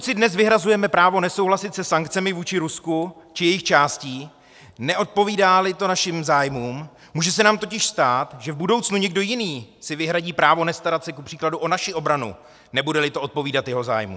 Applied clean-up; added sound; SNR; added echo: none; none; none; none.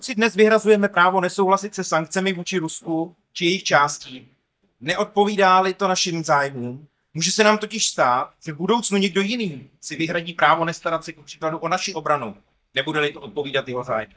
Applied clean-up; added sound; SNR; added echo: neural mask model DeepFilterNet 3.